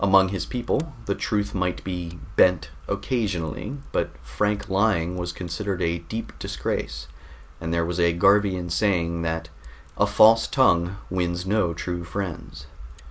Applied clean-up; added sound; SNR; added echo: none; Fire; 15 dB; none.